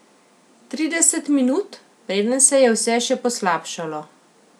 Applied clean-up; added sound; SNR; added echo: none; none; none; none.